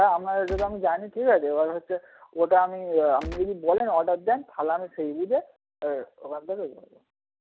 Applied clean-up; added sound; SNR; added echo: none; Gunshot, gunfire; 11 dB; none.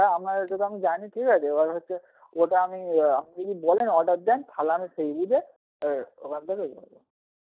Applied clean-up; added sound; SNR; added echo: neural mask model DeepFilterNet 3.